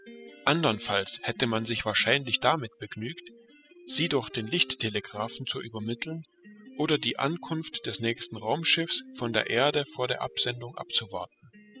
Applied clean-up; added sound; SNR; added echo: classical method spectral subtraction.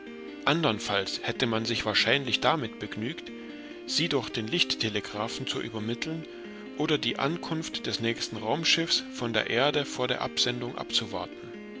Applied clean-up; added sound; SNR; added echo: none; Piano; 11 dB; none.